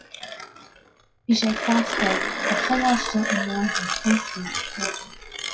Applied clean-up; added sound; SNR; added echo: classical method WPE with log-MMSE.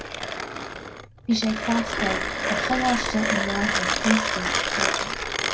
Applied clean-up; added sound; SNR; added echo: none; Mechanisms; -2 dB; reverberation time 0.5 s.